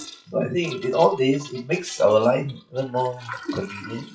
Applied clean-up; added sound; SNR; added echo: classical method WPE with log-MMSE.